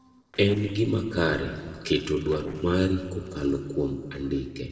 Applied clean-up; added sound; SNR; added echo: neural separator model SepFormer DNS4.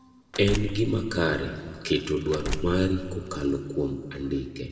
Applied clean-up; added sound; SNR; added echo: none; Door; 9 dB; reverberation time 2.1 s.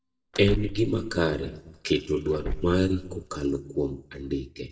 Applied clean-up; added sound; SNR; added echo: neural mask model DeepFilterNet 3.